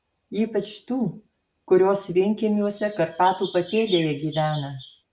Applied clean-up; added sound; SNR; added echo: none; Chirp, tweet; 15 dB; none.